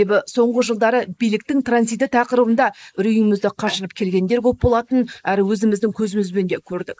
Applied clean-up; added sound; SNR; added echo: neural mask model Resemble Enhance denoiser.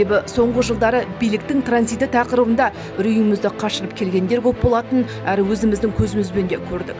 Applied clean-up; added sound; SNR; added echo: none; none; none; none.